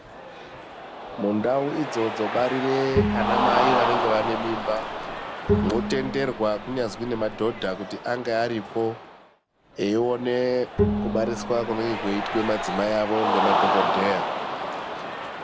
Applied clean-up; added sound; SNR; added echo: none; Cheering + Bowed string instrument; 0 dB; none.